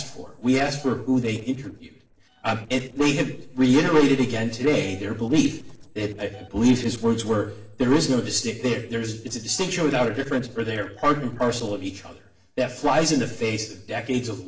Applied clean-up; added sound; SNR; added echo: neural separator model SepFormer DNS4.